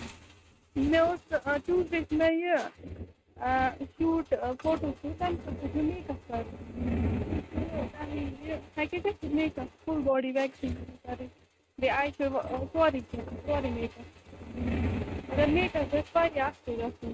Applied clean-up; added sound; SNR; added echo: neural mask model RNNoise.